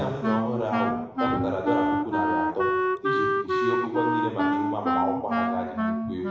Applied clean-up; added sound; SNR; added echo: none; Wind instrument, woodwind instrument; -4 dB; reverberation time 1.0 s.